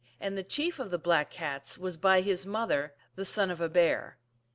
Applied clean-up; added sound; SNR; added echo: none; none; none; none.